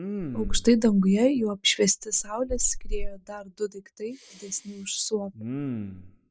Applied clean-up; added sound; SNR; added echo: none; Respiratory sounds; 6 dB; none.